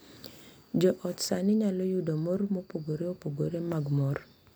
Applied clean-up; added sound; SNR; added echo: none; none; none; none.